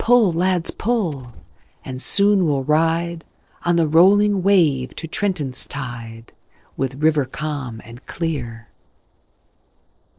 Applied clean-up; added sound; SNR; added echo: neural separator model SepFormer DNS4.